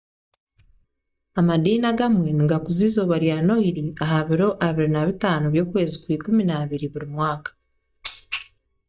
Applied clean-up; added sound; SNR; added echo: neural mask model DeepFilterNet 3.